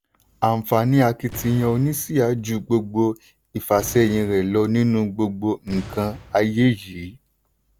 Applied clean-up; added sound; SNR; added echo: none; Boom; 19 dB; none.